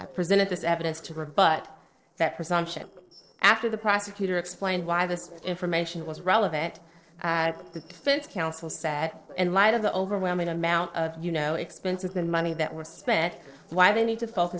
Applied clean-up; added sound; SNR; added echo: neural separator model SepFormer DNS4.